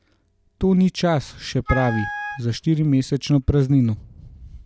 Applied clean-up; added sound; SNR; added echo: none; Wind instrument, woodwind instrument; 9 dB; none.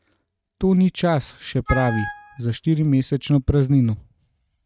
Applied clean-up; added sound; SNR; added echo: neural mask model RNNoise.